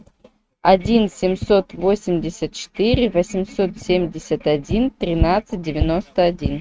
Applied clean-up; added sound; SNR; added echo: neural mask model RNNoise.